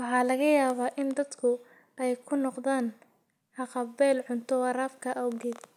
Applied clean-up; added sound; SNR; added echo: none; none; none; none.